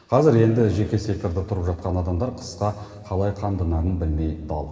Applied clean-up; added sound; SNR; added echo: none; none; none; reverberation time 2.7 s.